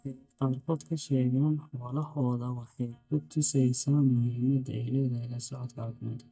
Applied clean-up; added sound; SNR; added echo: neural mask model DeepFilterNet 3.